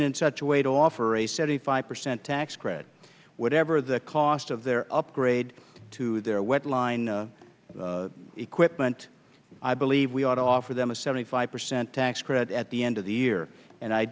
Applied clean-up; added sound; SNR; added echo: none; none; none; none.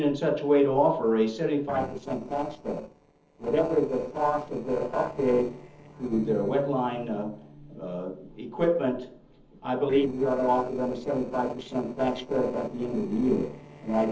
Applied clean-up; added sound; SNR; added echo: neural separator model SepFormer DNS4.